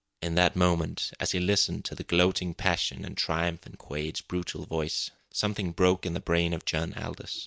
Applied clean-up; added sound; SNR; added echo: none; none; none; none.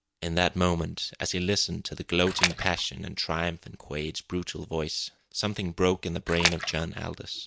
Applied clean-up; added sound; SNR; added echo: none; Splash, splatter; 0 dB; none.